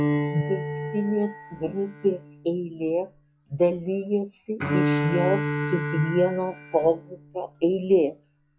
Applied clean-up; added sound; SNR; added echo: classical method log-MMSE.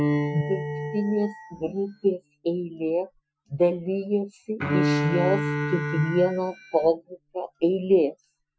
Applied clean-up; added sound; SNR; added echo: classical method Wiener filter.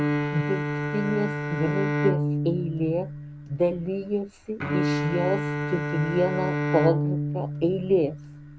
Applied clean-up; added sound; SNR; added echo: none; Bowed string instrument; 1 dB; none.